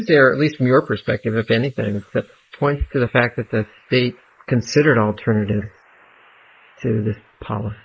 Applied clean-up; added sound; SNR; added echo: neural mask model Resemble Enhance denoiser.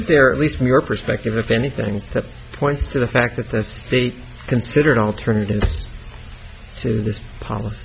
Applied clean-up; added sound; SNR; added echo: none; none; none; none.